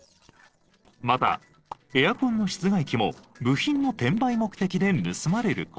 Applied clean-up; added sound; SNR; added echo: neural separator model SepFormer DNS4.